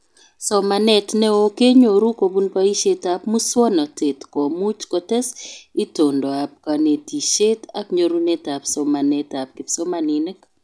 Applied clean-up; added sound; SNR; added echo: none; none; none; none.